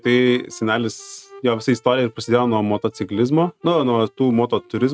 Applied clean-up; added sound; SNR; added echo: neural mask model RNNoise.